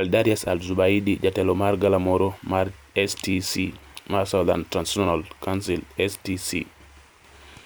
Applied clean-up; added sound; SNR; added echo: none; none; none; none.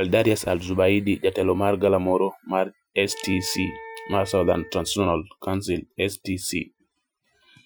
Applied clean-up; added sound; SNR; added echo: classical method Wiener filter.